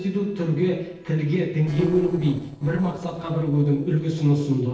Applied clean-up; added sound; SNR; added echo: neural separator model SepFormer DNS4.